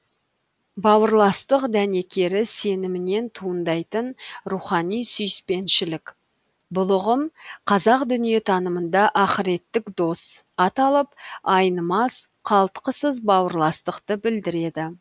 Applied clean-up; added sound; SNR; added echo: none; none; none; none.